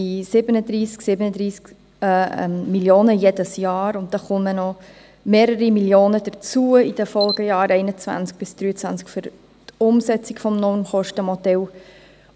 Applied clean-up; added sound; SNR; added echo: none; Camera; 13 dB; none.